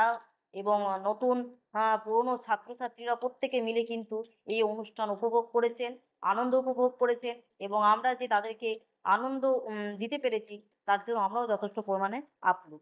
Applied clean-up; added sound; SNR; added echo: neural mask model DeepFilterNet 3.